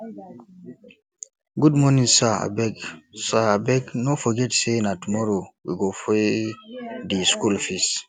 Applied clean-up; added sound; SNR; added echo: none; none; none; none.